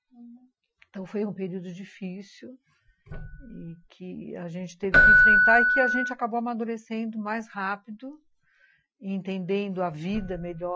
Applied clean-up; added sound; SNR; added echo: classical method Wiener filter.